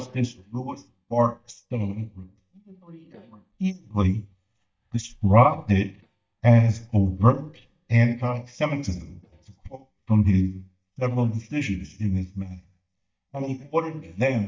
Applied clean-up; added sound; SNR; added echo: neural mask model DeepFilterNet 3.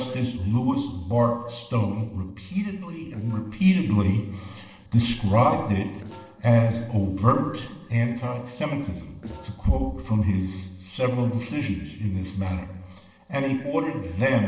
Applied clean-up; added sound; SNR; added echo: neural separator model SepFormer DNS4.